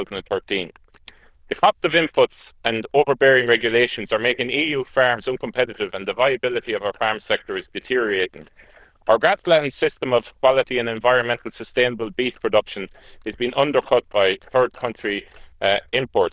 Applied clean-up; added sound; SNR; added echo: neural diffusion model UNIVERSE++.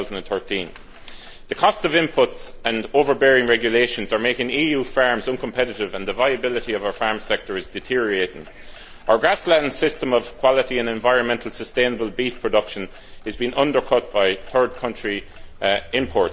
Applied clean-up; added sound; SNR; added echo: none; Clock; 17 dB; none.